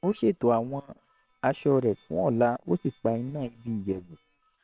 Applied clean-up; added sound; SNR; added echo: neural separator model SepFormer WHAM!.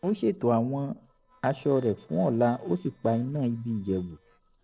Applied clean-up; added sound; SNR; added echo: neural separator model SepFormer DNS4.